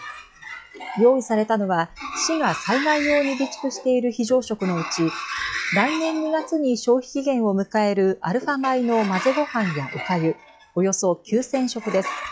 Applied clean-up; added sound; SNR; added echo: classical method log-MMSE.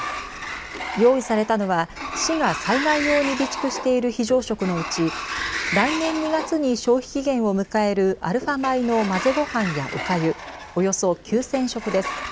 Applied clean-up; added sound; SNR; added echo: none; Sliding door; 8 dB; none.